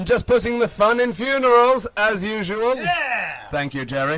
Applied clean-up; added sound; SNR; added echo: none; none; none; none.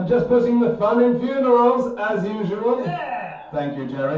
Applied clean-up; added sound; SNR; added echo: none; none; none; reverberation time 0.6 s.